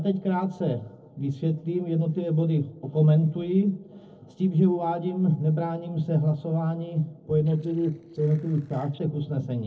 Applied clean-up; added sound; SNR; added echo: neural separator model SepFormer DNS4.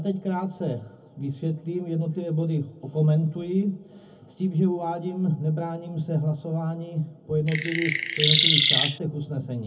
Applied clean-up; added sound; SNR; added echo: none; Chirp, tweet; -5 dB; reverberation time 0.3 s.